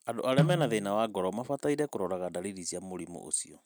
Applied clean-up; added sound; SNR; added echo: neural mask model RNNoise.